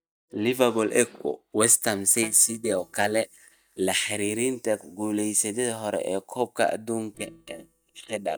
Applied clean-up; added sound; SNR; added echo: neural mask model DeepFilterNet 3.